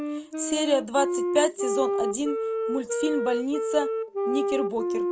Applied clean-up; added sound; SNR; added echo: none; Wind instrument, woodwind instrument; 0 dB; none.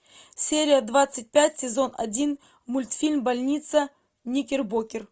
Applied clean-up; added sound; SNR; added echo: none; none; none; none.